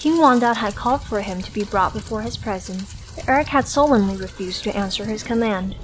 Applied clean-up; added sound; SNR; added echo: none; Rain; 14 dB; none.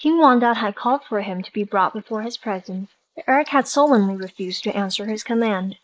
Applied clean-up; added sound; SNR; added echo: neural mask model Resemble Enhance denoiser.